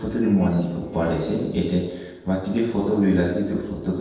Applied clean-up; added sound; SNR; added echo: neural separator model SepFormer DNS4.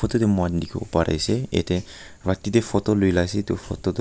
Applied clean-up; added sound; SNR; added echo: none; none; none; none.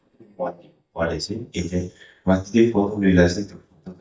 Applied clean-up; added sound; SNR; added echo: neural mask model DeepFilterNet 3.